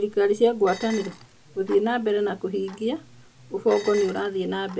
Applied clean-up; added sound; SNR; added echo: none; Tick-tock + Dishes, pots, and pans; 20 dB; none.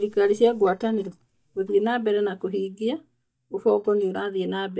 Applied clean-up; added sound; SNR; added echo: neural mask model DeepFilterNet 3.